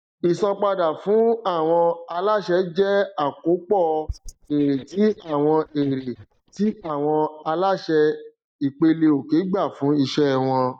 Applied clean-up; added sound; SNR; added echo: neural mask model DeepFilterNet 3.